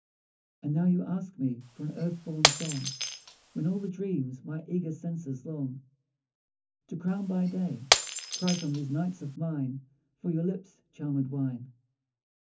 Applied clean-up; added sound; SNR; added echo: none; Shatter; 0 dB; reverberation time 0.3 s.